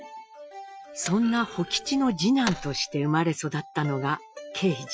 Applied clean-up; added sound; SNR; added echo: classical method Wiener filter.